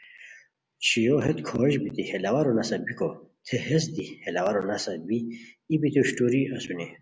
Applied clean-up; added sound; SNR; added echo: none; none; none; none.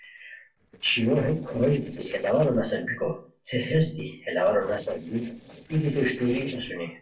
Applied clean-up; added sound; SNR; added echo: neural separator model SepFormer DNS4.